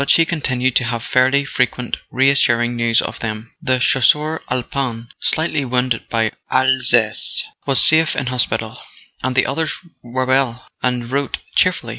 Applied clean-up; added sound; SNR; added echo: none; none; none; none.